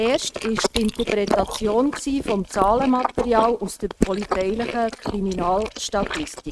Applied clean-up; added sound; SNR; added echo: neural mask model RNNoise.